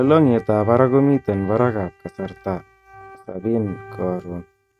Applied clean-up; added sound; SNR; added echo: neural mask model RNNoise.